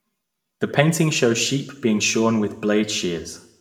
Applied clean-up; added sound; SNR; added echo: none; none; none; reverberation time 0.6 s.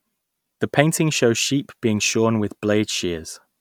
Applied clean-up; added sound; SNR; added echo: none; none; none; none.